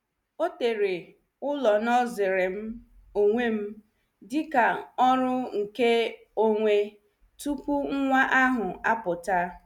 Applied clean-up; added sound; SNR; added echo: none; none; none; none.